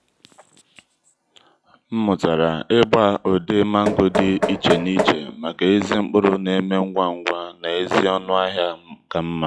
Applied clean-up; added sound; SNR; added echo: classical method log-MMSE.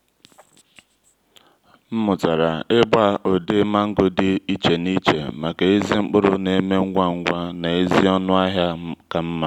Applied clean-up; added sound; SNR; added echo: none; none; none; none.